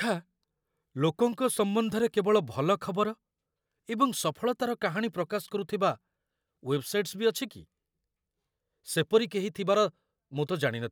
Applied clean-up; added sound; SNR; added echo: none; none; none; none.